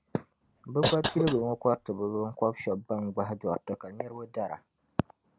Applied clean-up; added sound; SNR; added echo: none; Cough; 3 dB; none.